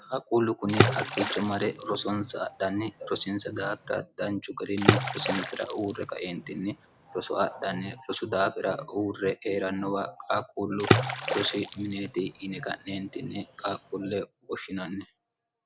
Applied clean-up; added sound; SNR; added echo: none; Water / Splash, splatter; 0 dB; none.